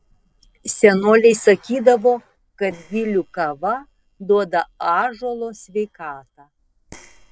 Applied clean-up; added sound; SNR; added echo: neural separator model SepFormer DNS4.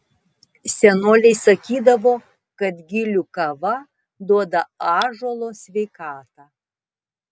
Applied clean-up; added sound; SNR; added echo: none; none; none; none.